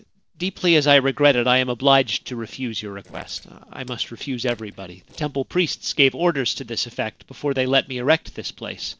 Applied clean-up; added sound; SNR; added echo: neural separator model SepFormer DNS4.